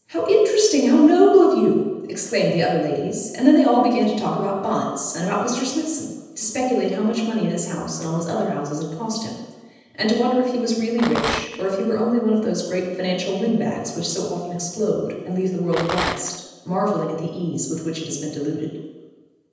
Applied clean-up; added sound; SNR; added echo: none; Rattle; 6 dB; reverberation time 1.1 s.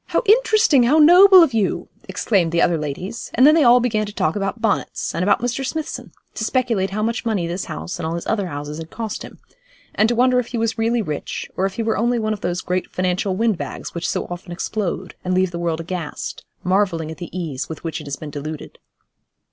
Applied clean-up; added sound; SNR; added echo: none; none; none; none.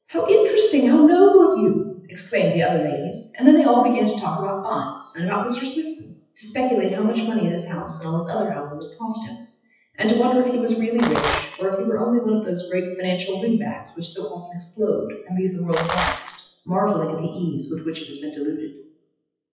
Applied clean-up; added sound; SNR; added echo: classical method WPE with log-MMSE.